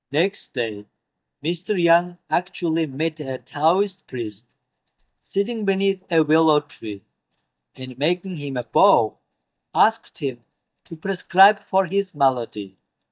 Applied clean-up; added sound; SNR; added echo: neural mask model DeepFilterNet 3.